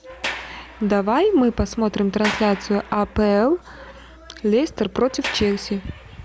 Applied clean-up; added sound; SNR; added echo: none; Sliding door; 14 dB; none.